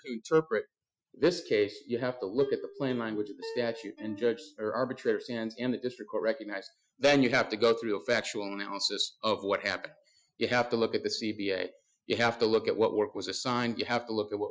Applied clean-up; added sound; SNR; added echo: classical method Wiener filter.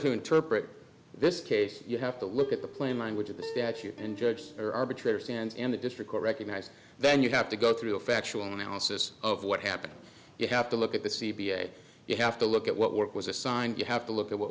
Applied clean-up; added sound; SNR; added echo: none; Plucked string instrument; 14 dB; none.